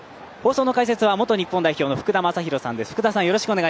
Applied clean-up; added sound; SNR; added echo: none; none; none; none.